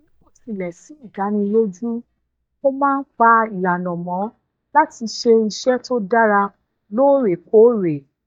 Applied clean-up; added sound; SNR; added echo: neural mask model DeepFilterNet 3.